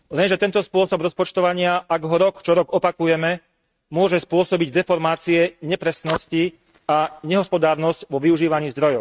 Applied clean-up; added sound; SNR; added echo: neural mask model RNNoise.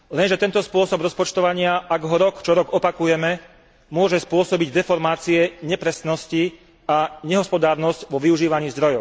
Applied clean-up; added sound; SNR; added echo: none; none; none; none.